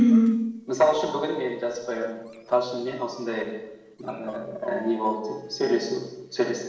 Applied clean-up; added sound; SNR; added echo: neural separator model SepFormer DNS4.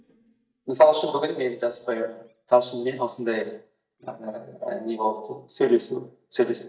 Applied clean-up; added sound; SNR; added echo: neural mask model DeepFilterNet 3.